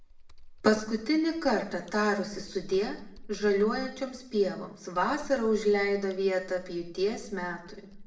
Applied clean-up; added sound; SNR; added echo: none; Computer keyboard; 18 dB; reverberation time 0.6 s.